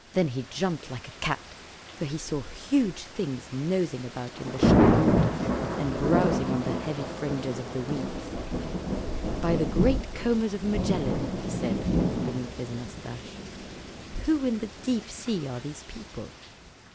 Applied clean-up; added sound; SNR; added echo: none; Thunder / Rain; -1 dB; none.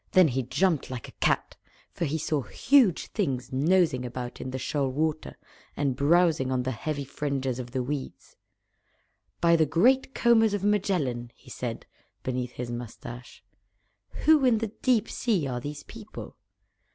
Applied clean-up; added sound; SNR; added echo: none; none; none; none.